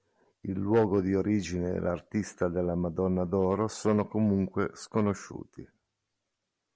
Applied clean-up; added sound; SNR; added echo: none; none; none; none.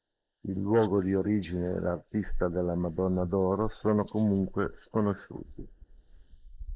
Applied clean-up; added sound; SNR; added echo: neural mask model Resemble Enhance denoiser.